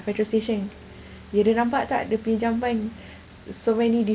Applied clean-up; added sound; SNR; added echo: none; none; none; none.